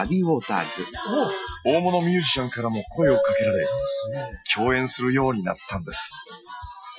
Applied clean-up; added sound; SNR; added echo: classical method Wiener filter.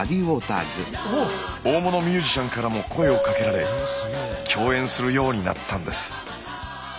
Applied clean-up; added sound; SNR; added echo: none; Keyboard (musical); 6 dB; none.